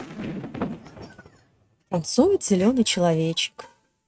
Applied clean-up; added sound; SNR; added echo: neural mask model RNNoise.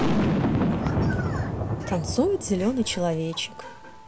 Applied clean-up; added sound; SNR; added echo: none; Boom; -2 dB; none.